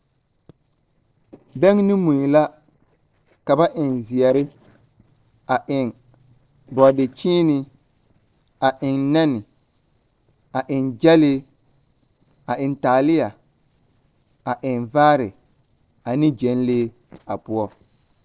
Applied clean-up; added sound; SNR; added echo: neural separator model SepFormer DNS4.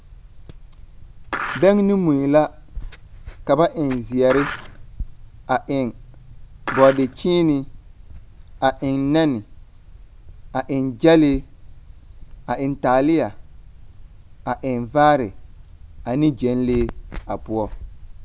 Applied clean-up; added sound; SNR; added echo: none; Skateboard; 7 dB; none.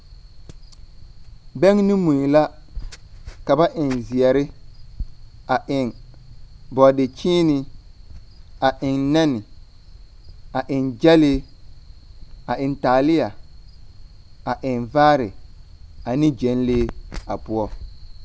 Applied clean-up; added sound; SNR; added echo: none; none; none; none.